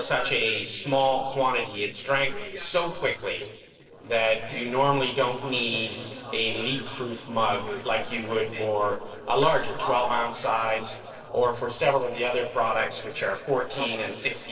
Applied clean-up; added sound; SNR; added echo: neural separator model SepFormer DNS4.